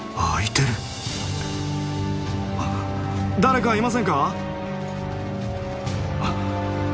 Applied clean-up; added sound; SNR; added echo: none; none; none; none.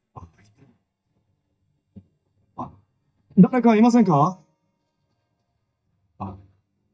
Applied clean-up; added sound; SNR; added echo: neural mask model DeepFilterNet 3.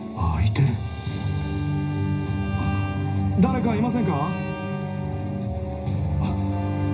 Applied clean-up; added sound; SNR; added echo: none; Bowed string instrument; 19 dB; reverberation time 0.4 s.